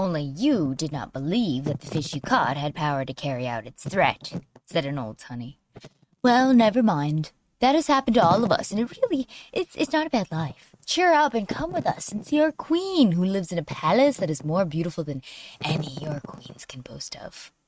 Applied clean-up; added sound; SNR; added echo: neural mask model RNNoise.